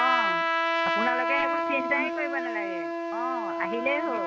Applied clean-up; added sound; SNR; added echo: none; Trumpet; -3 dB; none.